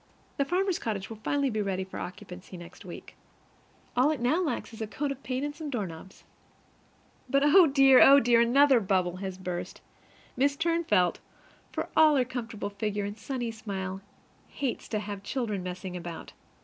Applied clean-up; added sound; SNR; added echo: none; none; none; none.